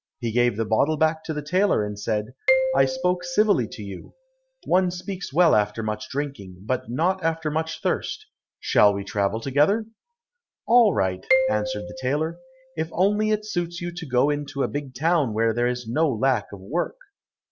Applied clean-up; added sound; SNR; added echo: none; Marimba, xylophone; 7 dB; none.